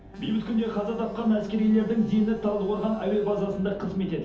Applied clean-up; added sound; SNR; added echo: none; Alarm; 16 dB; reverberation time 0.6 s.